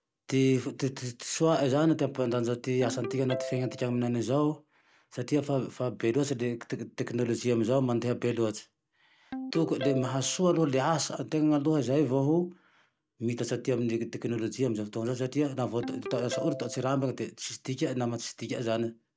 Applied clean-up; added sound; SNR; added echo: none; Ringtone; 15 dB; none.